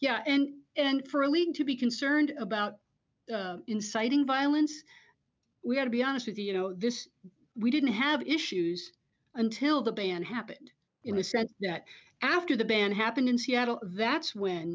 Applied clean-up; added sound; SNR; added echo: none; none; none; none.